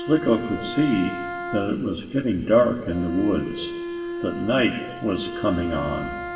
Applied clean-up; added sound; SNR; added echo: none; Bowed string instrument; 9 dB; reverberation time 1.2 s.